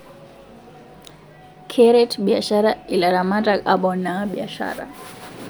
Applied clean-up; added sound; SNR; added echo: none; Bowed string instrument; 19 dB; none.